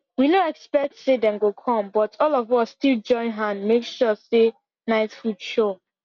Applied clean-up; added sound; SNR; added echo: none; none; none; none.